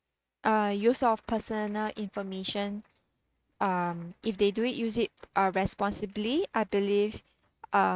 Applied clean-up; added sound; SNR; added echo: neural mask model RNNoise.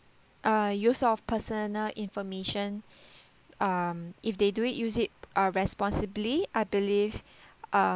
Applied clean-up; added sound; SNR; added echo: none; none; none; none.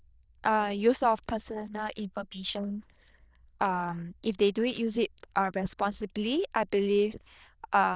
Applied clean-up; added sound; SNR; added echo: neural diffusion model UNIVERSE++.